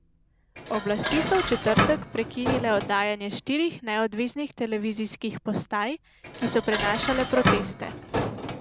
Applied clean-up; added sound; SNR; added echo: none; Dishes, pots, and pans; 3 dB; none.